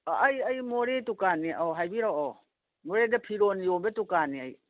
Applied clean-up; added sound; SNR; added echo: none; none; none; none.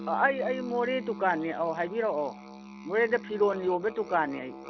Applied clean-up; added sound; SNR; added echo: none; Musical instrument; 13 dB; none.